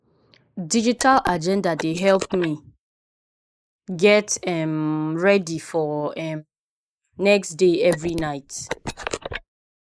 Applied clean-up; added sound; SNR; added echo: neural mask model Resemble Enhance denoiser.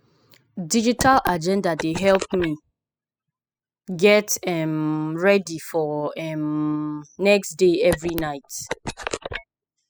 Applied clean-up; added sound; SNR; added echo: classical method spectral subtraction.